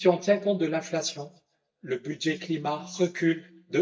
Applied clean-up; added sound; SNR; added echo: neural mask model DeepFilterNet 3.